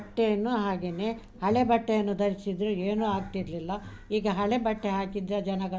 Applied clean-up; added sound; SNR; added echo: none; none; none; none.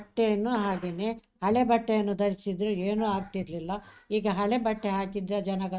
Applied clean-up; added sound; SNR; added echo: neural mask model RNNoise.